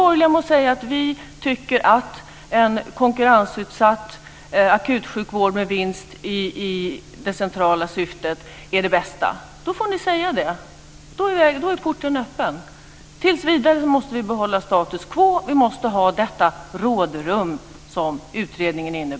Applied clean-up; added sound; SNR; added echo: none; none; none; none.